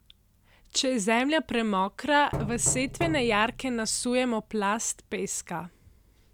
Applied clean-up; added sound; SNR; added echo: none; Knock; 9 dB; none.